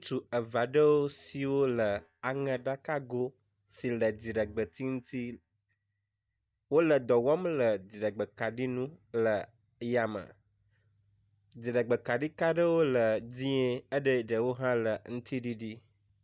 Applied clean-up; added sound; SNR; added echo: neural mask model DeepFilterNet 3.